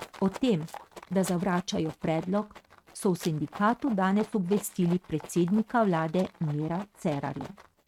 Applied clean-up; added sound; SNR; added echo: neural mask model RNNoise.